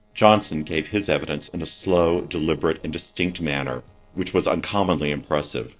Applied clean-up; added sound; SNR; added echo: neural separator model SepFormer DNS4.